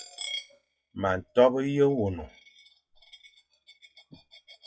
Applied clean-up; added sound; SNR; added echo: classical method log-MMSE.